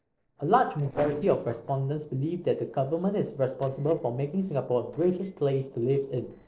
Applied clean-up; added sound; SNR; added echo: neural separator model SepFormer DNS4.